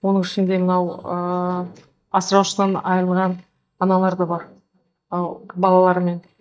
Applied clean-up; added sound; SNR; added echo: neural mask model DeepFilterNet 3.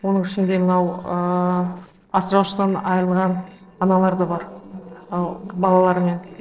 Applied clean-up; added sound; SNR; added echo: neural separator model SepFormer DNS4.